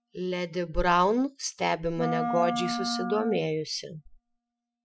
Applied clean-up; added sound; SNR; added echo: classical method Wiener filter.